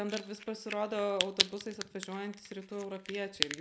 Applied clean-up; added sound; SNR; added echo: none; Crack; 1 dB; reverberation time 1.2 s.